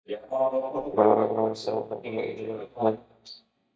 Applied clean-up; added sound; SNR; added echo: neural mask model DeepFilterNet 3.